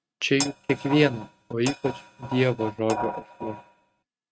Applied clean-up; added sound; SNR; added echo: neural mask model RNNoise.